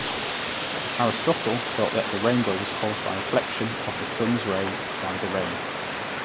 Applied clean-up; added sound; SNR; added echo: none; Explosion + Stream; 1 dB; none.